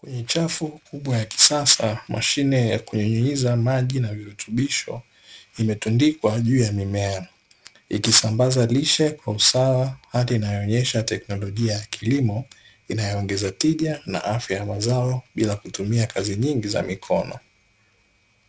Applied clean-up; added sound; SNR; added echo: none; none; none; none.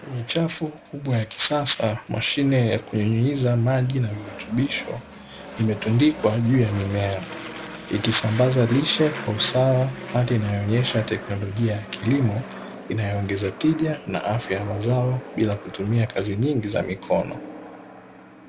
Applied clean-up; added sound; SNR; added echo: none; Aircraft; 15 dB; none.